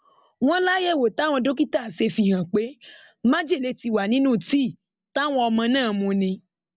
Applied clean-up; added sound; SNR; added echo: none; none; none; none.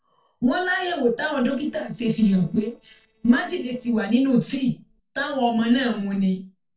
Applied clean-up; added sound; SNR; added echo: neural separator model SepFormer DNS4.